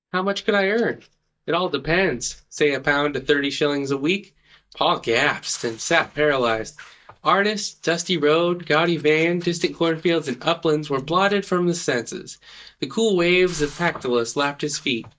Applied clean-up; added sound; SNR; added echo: neural mask model DeepFilterNet 3.